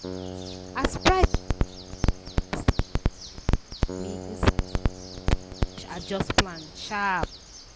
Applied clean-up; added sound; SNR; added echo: none; Bird + Keyboard (musical); 13 dB; none.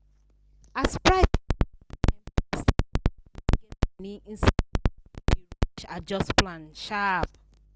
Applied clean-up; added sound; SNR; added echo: none; none; none; none.